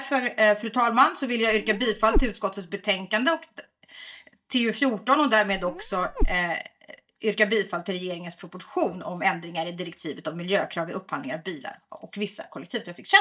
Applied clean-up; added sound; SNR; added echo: neural mask model DeepFilterNet 3.